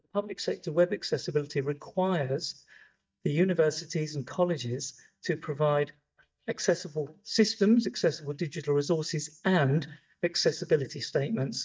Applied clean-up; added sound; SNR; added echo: neural mask model DeepFilterNet 3.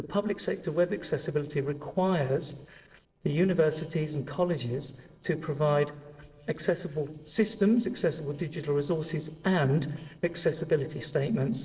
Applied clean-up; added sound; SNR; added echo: neural separator model SepFormer DNS4.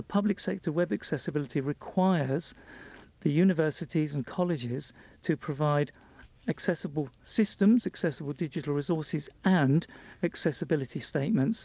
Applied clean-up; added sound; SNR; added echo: none; none; none; none.